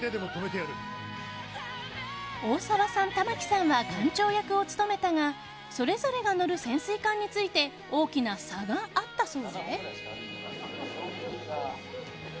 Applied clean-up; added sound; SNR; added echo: none; none; none; none.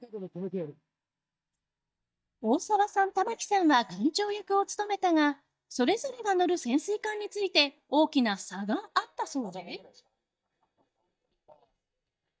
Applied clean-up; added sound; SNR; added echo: neural mask model DeepFilterNet 3.